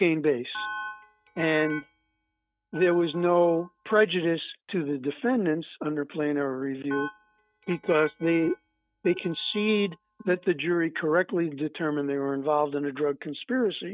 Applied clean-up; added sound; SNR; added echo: neural mask model RNNoise.